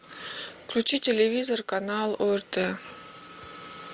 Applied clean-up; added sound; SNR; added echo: none; none; none; none.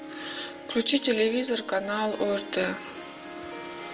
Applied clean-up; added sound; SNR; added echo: none; Harp; 14 dB; reverberation time 0.8 s.